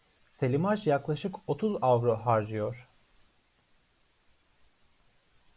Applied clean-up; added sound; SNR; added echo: none; none; none; none.